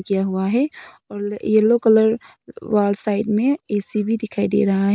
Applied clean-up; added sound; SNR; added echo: none; none; none; none.